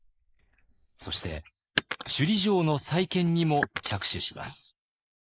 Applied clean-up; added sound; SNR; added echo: neural mask model Resemble Enhance denoiser.